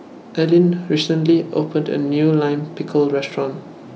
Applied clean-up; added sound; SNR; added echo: none; none; none; none.